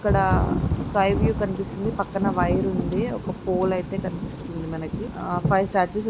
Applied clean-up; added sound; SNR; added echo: none; Thunder / Rain; 1 dB; none.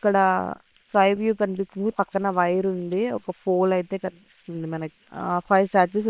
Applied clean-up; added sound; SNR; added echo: neural separator model SepFormer WHAM!.